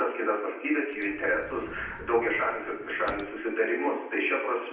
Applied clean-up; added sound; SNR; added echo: none; Sliding door / Slam / Wood; 19 dB; reverberation time 0.9 s.